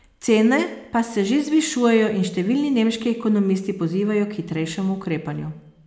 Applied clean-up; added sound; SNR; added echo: none; none; none; none.